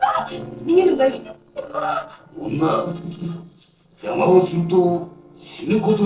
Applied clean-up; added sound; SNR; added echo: neural separator model SepFormer DNS4.